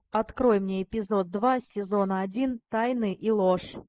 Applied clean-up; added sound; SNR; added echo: neural mask model Resemble Enhance denoiser.